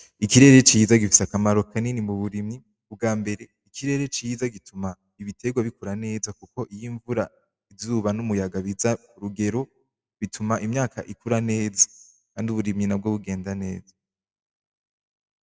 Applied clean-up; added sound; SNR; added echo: none; none; none; none.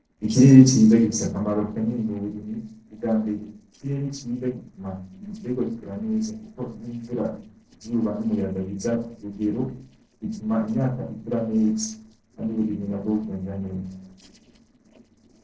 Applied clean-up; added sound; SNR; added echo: neural separator model SepFormer DNS4.